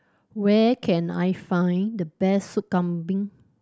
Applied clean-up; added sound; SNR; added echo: none; none; none; none.